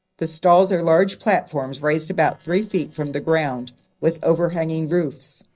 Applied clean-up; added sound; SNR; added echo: neural separator model SepFormer DNS4.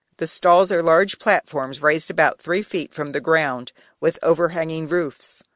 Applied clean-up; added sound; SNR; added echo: none; none; none; none.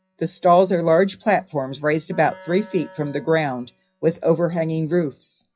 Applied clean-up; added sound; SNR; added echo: classical method WPE with log-MMSE.